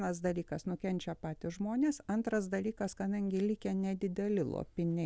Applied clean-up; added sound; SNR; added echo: none; none; none; none.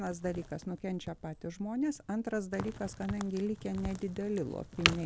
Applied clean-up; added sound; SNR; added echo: none; Crack; 5 dB; none.